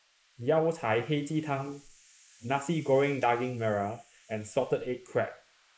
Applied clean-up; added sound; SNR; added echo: neural mask model Resemble Enhance denoiser.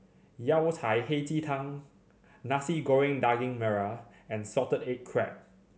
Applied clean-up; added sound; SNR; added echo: none; none; none; none.